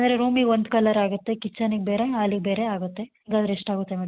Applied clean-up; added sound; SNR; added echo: none; none; none; none.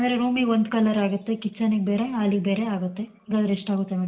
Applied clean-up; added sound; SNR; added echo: none; Chime; 18 dB; reverberation time 0.6 s.